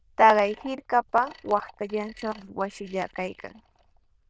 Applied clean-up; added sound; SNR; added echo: neural diffusion model UNIVERSE++.